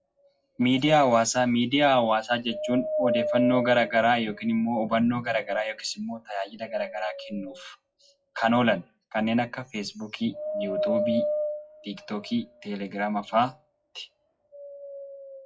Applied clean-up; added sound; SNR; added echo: classical method WPE with log-MMSE.